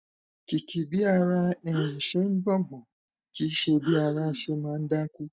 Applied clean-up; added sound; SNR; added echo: neural mask model DeepFilterNet 3.